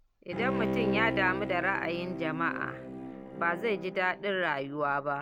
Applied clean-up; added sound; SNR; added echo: none; Bowed string instrument; 5 dB; none.